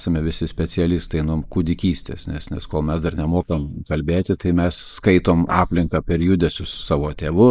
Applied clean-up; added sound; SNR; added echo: neural mask model Resemble Enhance denoiser.